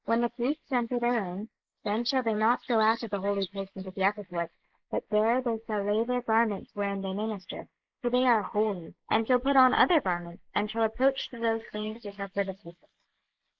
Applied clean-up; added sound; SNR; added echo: neural mask model Resemble Enhance denoiser.